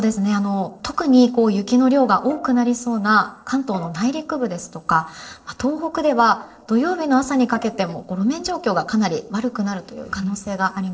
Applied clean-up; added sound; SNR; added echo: neural separator model SepFormer DNS4.